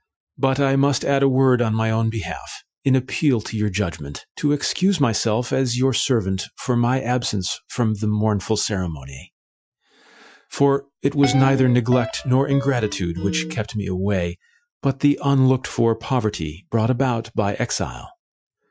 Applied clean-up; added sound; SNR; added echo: classical method Wiener filter.